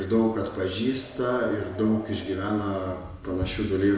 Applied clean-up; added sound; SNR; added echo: none; Wind; 20 dB; reverberation time 1.0 s.